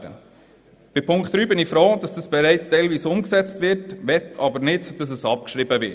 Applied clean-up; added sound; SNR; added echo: none; none; none; none.